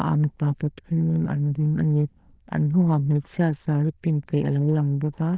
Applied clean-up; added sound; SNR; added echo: neural diffusion model UNIVERSE++.